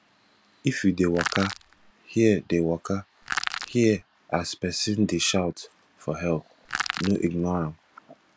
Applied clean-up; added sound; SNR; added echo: none; Crushing; 5 dB; none.